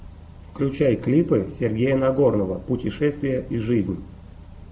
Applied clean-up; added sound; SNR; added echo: none; none; none; none.